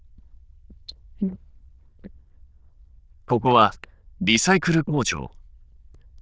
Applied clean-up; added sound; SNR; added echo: neural diffusion model UNIVERSE++.